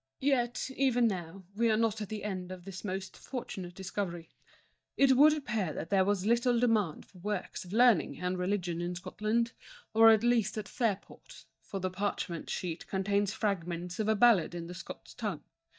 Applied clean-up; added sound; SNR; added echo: neural mask model DeepFilterNet 3.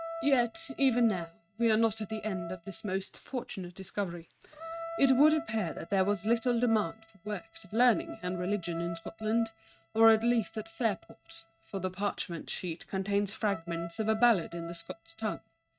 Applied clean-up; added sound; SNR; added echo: neural mask model RNNoise.